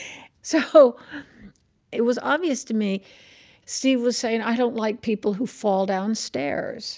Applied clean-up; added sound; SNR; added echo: none; none; none; none.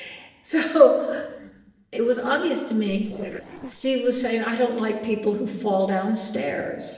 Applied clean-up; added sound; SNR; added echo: neural separator model SepFormer DNS4.